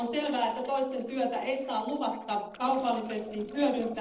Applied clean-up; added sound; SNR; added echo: neural separator model SepFormer DNS4.